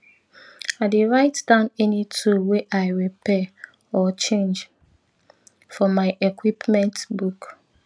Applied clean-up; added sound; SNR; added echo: none; none; none; none.